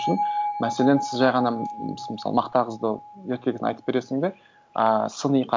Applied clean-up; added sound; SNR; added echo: none; Bell; 9 dB; none.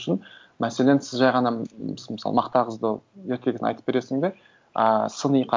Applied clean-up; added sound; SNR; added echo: none; none; none; none.